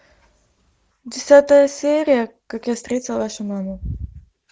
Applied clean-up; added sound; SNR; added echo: none; none; none; none.